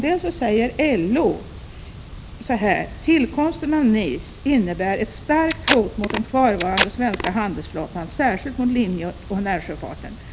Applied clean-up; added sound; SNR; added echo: none; Packing tape, duct tape; 4 dB; none.